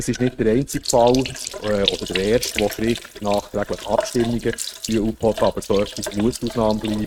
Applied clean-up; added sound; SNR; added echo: neural mask model RNNoise.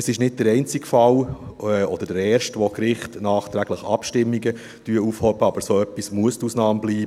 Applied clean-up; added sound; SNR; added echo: none; none; none; none.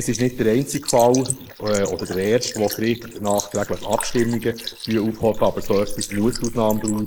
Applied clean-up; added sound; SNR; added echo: neural mask model Resemble Enhance denoiser.